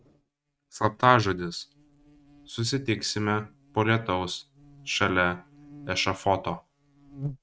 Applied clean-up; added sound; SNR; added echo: neural mask model RNNoise.